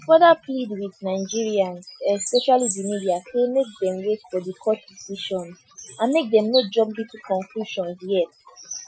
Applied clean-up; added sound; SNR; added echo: classical method Wiener filter.